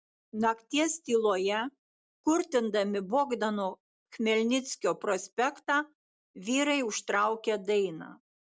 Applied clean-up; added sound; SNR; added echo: none; none; none; none.